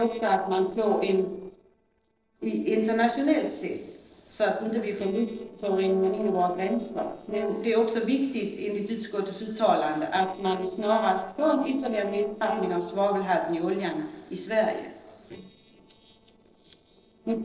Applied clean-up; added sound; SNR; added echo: neural separator model SepFormer DNS4.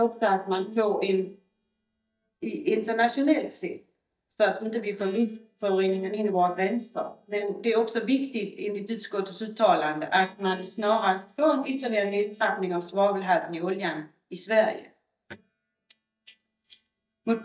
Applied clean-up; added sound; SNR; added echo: neural mask model DeepFilterNet 3.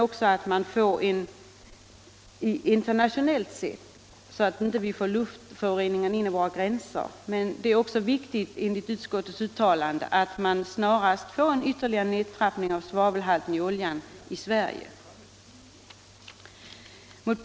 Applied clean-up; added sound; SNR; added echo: none; none; none; none.